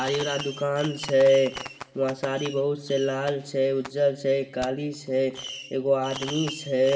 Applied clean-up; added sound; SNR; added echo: none; Fireworks; 14 dB; reverberation time 1.5 s.